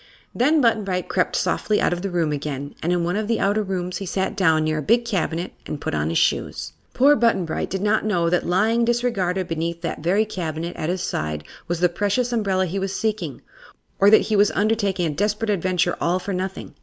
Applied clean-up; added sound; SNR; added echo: none; none; none; none.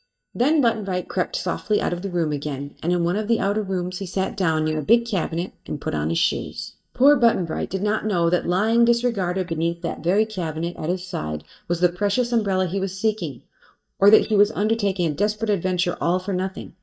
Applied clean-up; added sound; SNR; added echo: neural mask model DeepFilterNet 3.